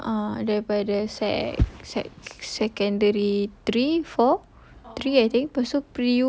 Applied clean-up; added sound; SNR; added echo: none; none; none; none.